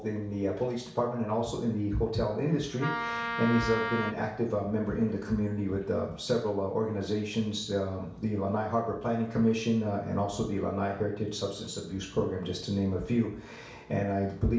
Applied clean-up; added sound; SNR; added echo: none; Wind instrument, woodwind instrument; 4 dB; reverberation time 0.6 s.